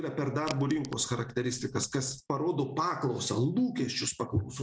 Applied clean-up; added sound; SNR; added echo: none; Crack; 17 dB; none.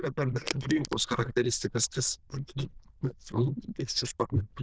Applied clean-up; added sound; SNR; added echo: neural diffusion model UNIVERSE++.